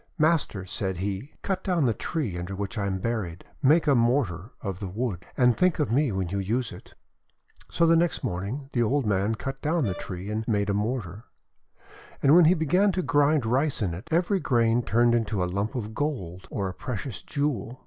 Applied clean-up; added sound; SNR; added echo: none; Brass instrument; 20 dB; none.